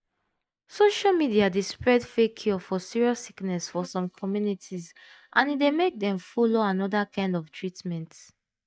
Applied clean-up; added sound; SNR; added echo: neural mask model DeepFilterNet 3.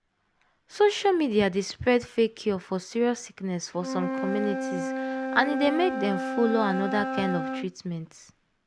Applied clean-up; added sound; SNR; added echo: none; Wind instrument, woodwind instrument; 7 dB; none.